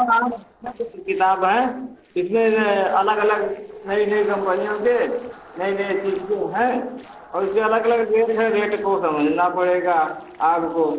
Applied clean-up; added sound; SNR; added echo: neural separator model SepFormer DNS4.